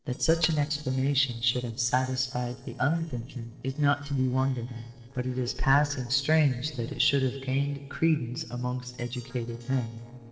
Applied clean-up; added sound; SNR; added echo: neural separator model SepFormer DNS4.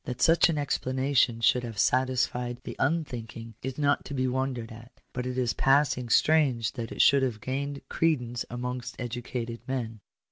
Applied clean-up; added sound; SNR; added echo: none; none; none; none.